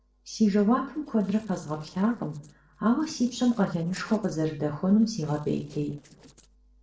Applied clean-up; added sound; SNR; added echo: neural separator model SepFormer DNS4.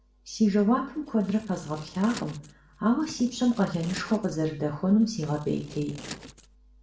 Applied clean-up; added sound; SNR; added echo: none; Scissors; 18 dB; reverberation time 0.5 s.